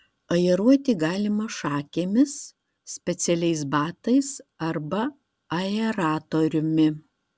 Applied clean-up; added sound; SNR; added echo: none; none; none; none.